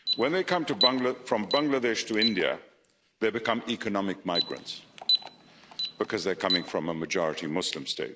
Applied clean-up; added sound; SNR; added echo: none; Alarm; 5 dB; none.